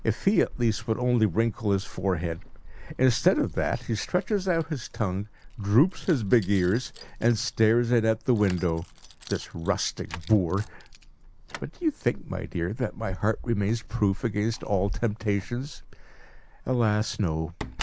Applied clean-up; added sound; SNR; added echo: none; Keys jangling; 13 dB; none.